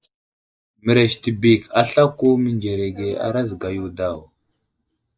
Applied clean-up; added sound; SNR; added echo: neural mask model DeepFilterNet 3.